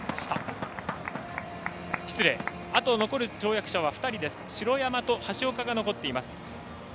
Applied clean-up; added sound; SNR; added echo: none; none; none; none.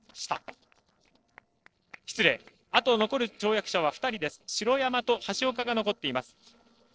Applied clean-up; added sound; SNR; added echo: neural separator model SepFormer DNS4.